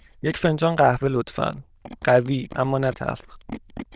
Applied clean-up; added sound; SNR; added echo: neural diffusion model UNIVERSE++.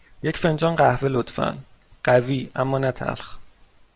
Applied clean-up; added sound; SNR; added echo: none; none; none; none.